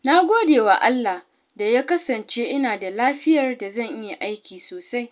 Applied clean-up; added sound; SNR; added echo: none; none; none; none.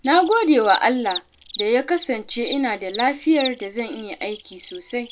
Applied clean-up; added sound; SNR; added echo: none; Cricket; 13 dB; none.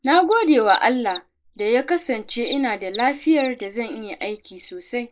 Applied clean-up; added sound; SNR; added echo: neural mask model Resemble Enhance denoiser.